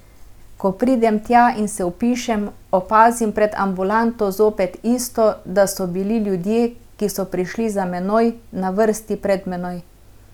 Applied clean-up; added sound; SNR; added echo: none; none; none; none.